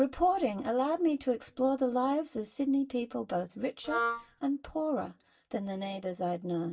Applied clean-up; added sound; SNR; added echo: neural mask model DeepFilterNet 3.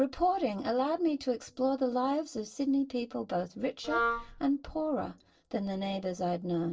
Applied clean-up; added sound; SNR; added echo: neural separator model SepFormer DNS4.